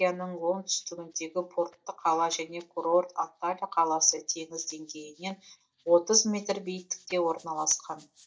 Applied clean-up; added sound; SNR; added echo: neural mask model DeepFilterNet 3.